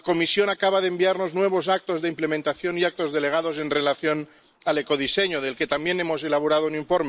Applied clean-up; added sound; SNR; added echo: neural mask model Resemble Enhance denoiser.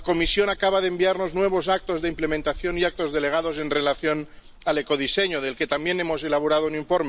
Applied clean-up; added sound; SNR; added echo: none; Rain; 17 dB; none.